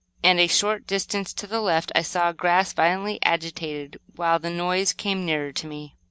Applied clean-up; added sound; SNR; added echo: none; none; none; none.